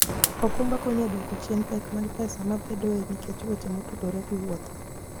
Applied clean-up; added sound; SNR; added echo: none; Fire; 2 dB; none.